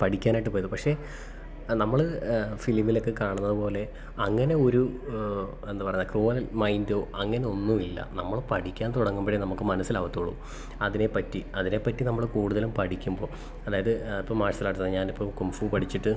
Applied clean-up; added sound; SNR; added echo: none; none; none; none.